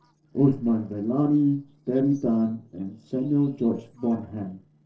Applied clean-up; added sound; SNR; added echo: neural separator model SepFormer DNS4.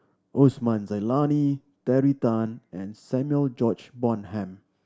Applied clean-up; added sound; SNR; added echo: none; none; none; none.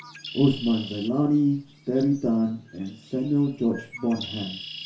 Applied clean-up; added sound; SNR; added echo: none; Bird; 16 dB; reverberation time 0.3 s.